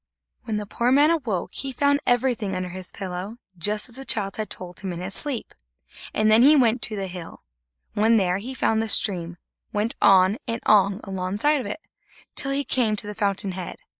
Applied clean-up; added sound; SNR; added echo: neural mask model Resemble Enhance denoiser.